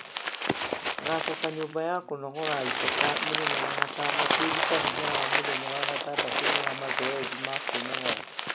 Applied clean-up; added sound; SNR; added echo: none; Crumpling, crinkling; -5 dB; none.